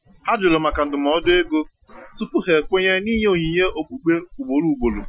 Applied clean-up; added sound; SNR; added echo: classical method Wiener filter.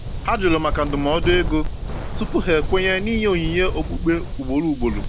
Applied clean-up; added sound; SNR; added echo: none; Wind; 4 dB; none.